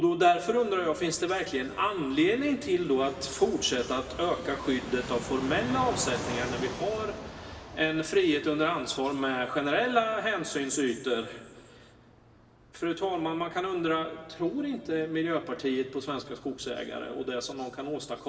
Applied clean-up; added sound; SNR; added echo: none; Fixed-wing aircraft, airplane; 14 dB; reverberation time 2.1 s.